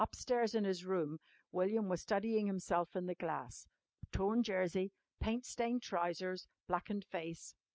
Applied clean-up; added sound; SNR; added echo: none; none; none; none.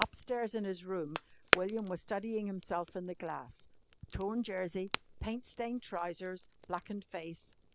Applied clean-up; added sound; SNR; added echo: none; Crackle; 2 dB; none.